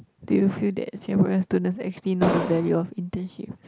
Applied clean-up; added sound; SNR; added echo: none; Explosion; 2 dB; none.